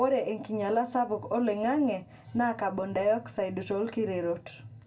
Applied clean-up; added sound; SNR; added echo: none; none; none; reverberation time 0.2 s.